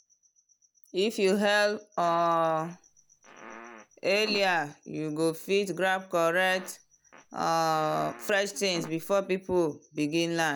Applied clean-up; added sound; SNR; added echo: none; Fart; 19 dB; none.